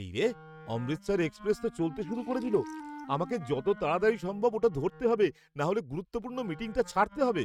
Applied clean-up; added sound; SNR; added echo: neural mask model RNNoise.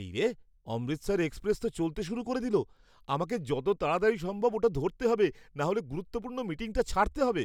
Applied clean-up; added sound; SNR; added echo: none; none; none; none.